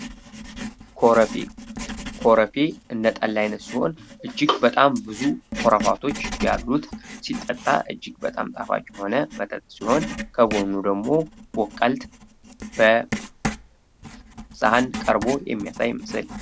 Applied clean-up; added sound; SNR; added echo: none; Writing; 11 dB; none.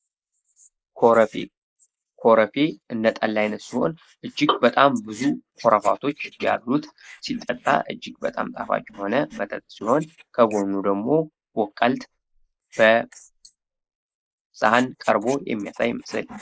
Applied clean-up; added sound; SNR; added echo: neural mask model Resemble Enhance denoiser.